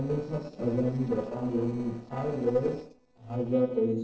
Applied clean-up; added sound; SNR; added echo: neural separator model SepFormer DNS4.